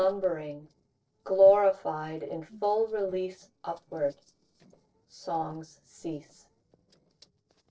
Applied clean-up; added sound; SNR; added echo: neural separator model SepFormer DNS4.